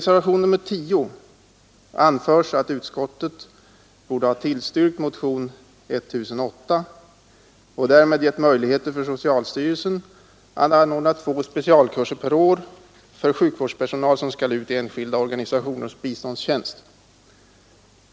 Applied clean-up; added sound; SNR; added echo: none; none; none; none.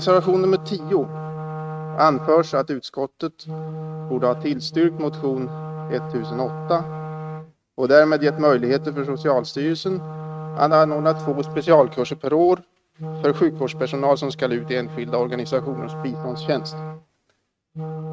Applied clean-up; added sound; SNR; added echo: neural mask model RNNoise.